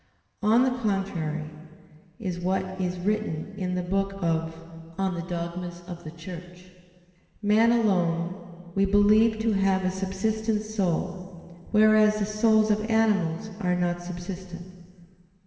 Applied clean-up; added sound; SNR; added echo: none; none; none; reverberation time 2.1 s.